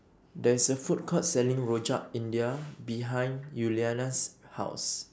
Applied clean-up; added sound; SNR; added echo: none; none; none; none.